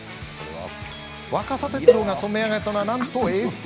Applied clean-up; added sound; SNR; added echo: none; Cowbell; -3 dB; none.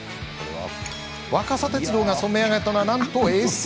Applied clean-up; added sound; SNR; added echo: none; none; none; none.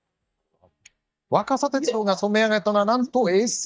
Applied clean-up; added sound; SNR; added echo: neural mask model DeepFilterNet 3.